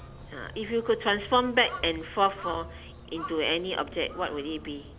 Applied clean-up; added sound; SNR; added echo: none; Bus + Crow; 14 dB; none.